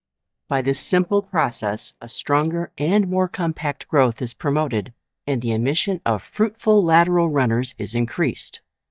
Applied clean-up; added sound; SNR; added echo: neural mask model DeepFilterNet 3.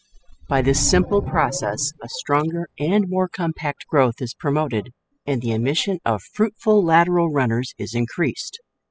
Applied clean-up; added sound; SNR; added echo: classical method spectral subtraction.